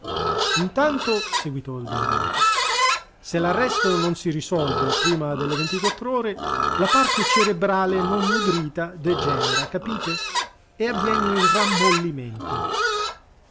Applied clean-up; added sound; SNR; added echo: none; Livestock, farm animals, working animals; -1 dB; none.